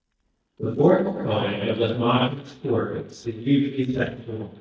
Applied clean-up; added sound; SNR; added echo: neural mask model DeepFilterNet 3.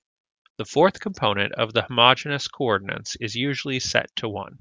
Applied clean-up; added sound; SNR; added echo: none; none; none; none.